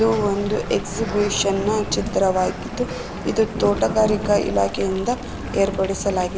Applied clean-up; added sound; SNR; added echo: none; Thunder / Rain; 8 dB; none.